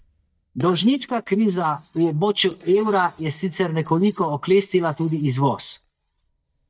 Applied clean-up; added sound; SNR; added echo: neural mask model DeepFilterNet 3.